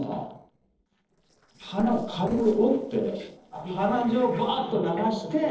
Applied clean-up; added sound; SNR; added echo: neural separator model SepFormer DNS4.